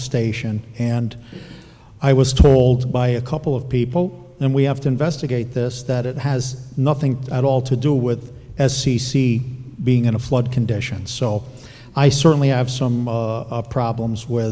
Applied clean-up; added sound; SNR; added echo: none; none; none; none.